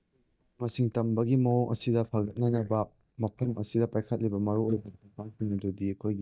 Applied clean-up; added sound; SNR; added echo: neural mask model DeepFilterNet 3.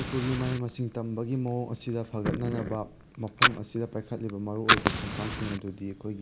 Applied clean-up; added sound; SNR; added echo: none; Fire; 0 dB; none.